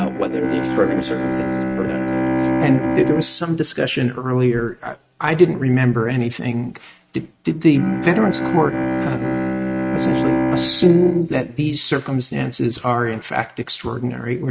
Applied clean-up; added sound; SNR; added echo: neural mask model RNNoise.